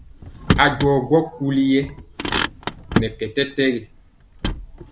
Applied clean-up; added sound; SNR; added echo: none; Motor vehicle (road); 4 dB; none.